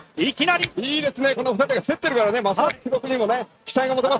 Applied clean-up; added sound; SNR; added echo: neural mask model RNNoise.